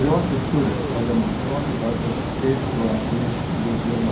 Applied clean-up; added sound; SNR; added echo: none; Water; 0 dB; reverberation time 0.6 s.